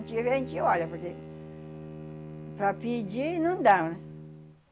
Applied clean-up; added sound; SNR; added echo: none; Bowed string instrument; 12 dB; none.